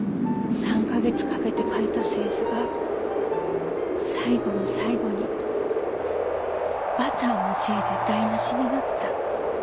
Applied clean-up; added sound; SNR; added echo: none; Wind; -4 dB; none.